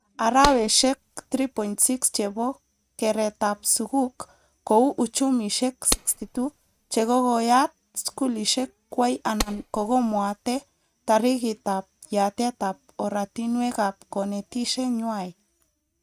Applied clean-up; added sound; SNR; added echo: neural mask model RNNoise.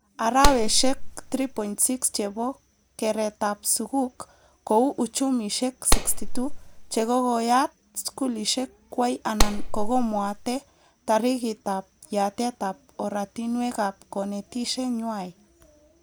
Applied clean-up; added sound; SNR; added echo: none; Clapping; -4 dB; none.